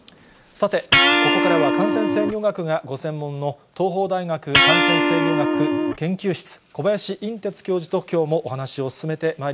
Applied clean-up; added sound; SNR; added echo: none; Electric guitar; -4 dB; none.